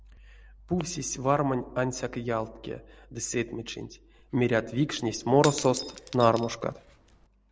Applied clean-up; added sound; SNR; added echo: none; Shatter / Crushing; 14 dB; none.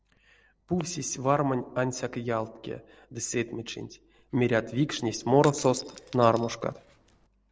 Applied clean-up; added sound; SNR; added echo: neural separator model SepFormer DNS4.